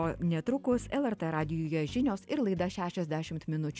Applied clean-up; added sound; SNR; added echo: none; none; none; none.